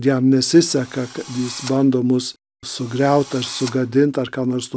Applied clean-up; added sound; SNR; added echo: none; Drill; 19 dB; none.